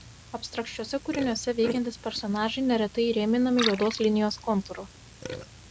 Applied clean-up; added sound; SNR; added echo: none; Liquid + Burping, eructation; 11 dB; none.